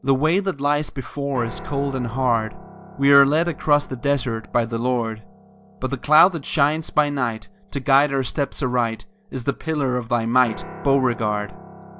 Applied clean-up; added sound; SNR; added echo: none; Piano; 20 dB; none.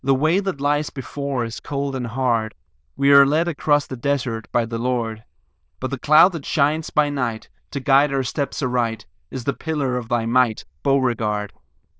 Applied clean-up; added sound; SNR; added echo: neural diffusion model UNIVERSE++.